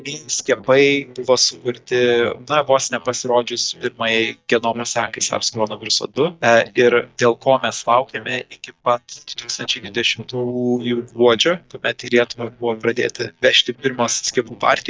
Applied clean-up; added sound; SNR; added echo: neural mask model DeepFilterNet 3.